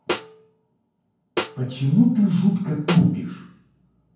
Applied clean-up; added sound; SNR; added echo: none; Snare drum; 10 dB; reverberation time 0.9 s.